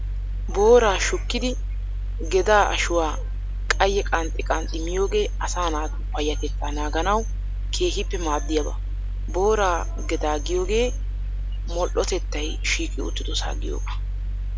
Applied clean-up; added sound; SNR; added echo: none; Mechanical fan; 1 dB; none.